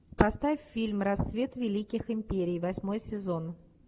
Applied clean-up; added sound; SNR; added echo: none; none; none; none.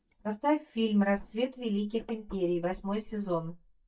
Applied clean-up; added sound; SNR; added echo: neural mask model DeepFilterNet 3.